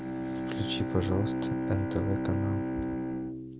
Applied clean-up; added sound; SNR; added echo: none; Bowed string instrument; -1 dB; none.